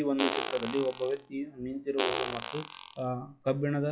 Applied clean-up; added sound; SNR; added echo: classical method log-MMSE.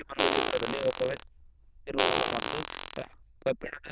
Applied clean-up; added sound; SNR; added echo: neural diffusion model UNIVERSE++.